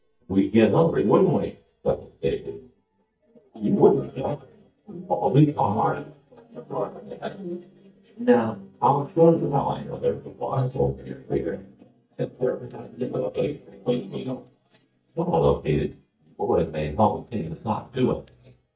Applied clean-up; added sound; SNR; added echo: neural mask model DeepFilterNet 3.